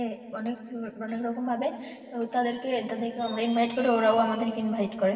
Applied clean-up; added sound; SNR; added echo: none; none; none; reverberation time 2.5 s.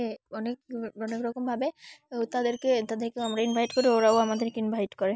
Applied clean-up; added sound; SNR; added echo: none; none; none; none.